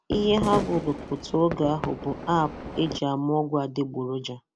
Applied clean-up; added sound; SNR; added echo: none; Fireworks; 7 dB; none.